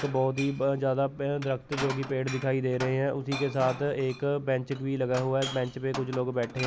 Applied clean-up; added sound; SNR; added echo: none; Glass; 12 dB; none.